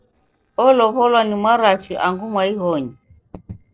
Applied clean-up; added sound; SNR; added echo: neural separator model SepFormer DNS4.